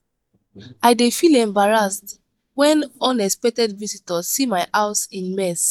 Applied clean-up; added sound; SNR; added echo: neural mask model DeepFilterNet 3.